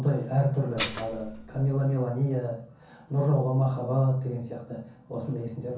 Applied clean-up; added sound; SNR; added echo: none; Dishes, pots, and pans; 9 dB; reverberation time 0.6 s.